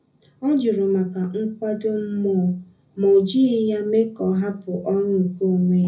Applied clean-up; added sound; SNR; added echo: none; none; none; reverberation time 0.4 s.